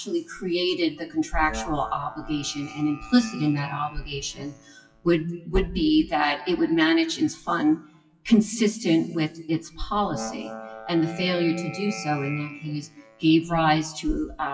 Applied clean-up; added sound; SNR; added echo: classical method WPE with log-MMSE.